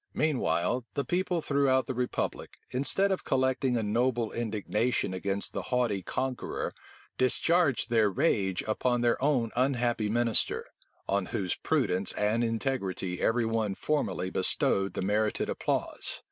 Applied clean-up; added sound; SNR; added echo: none; none; none; none.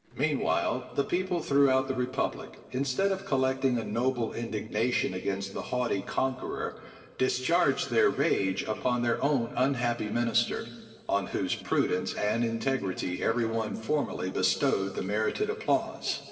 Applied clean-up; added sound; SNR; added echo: neural separator model SepFormer DNS4.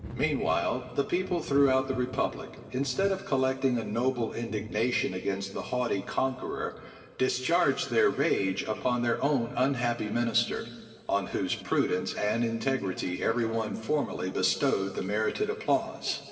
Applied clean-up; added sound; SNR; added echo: none; Thunder / Rain; 20 dB; reverberation time 2.0 s.